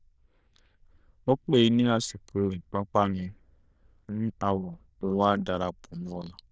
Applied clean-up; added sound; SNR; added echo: neural diffusion model UNIVERSE++.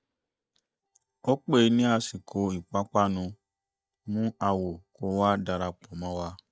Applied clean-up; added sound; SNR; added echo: neural mask model DeepFilterNet 3.